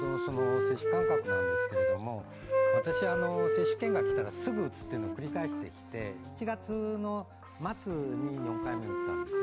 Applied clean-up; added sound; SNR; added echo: none; Wind instrument, woodwind instrument; -4 dB; none.